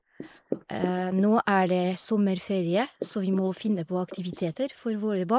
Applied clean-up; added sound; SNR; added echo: neural mask model Resemble Enhance denoiser.